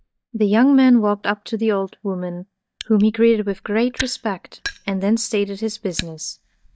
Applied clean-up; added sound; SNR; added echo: neural mask model DeepFilterNet 3.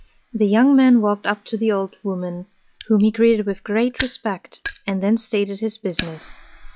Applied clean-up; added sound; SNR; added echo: classical method log-MMSE.